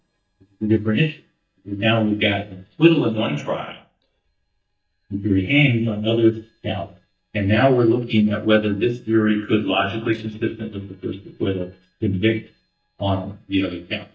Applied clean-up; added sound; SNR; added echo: neural mask model DeepFilterNet 3.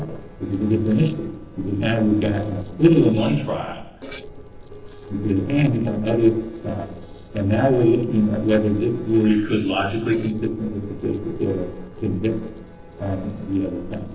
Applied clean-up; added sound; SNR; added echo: neural separator model SepFormer DNS4.